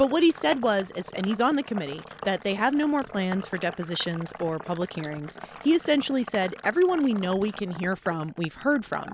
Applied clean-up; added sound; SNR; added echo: none; Sink (filling or washing); 16 dB; none.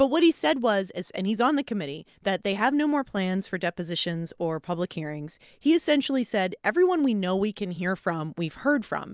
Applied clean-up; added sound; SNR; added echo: none; none; none; none.